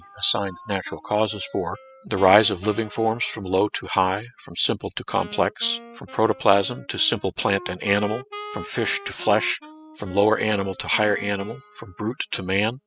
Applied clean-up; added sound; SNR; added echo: classical method spectral subtraction.